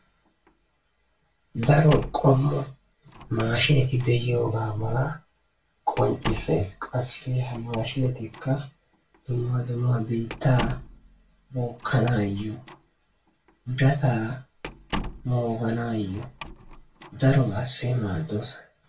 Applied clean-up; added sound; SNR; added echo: none; Slam; 14 dB; reverberation time 0.2 s.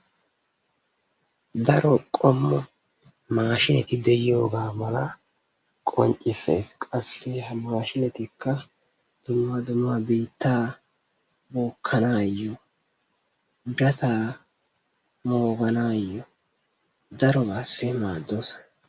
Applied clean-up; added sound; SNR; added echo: none; none; none; none.